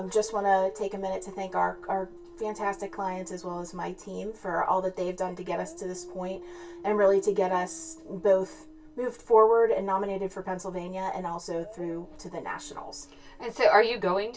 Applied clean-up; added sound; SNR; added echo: none; Dog; 20 dB; reverberation time 0.1 s.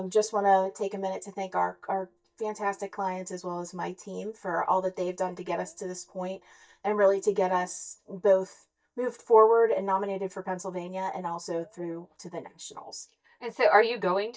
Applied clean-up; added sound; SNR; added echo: neural mask model DeepFilterNet 3.